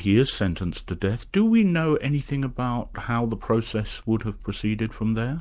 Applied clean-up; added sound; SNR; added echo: none; none; none; none.